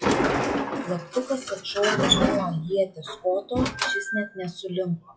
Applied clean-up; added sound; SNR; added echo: classical method WPE with log-MMSE.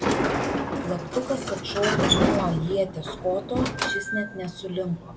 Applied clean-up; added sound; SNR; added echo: none; Sliding door; -2 dB; reverberation time 1.4 s.